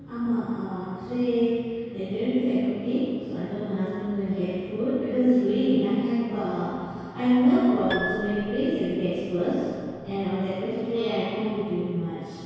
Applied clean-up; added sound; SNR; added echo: none; Piano; 12 dB; reverberation time 2.0 s.